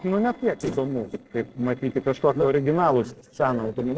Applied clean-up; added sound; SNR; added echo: neural separator model SepFormer DNS4.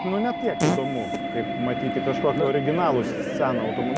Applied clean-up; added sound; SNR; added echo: none; Musical instrument + Fart; 4 dB; none.